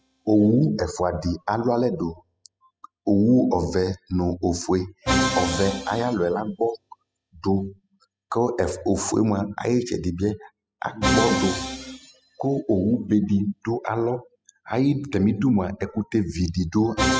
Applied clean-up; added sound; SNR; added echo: classical method spectral subtraction.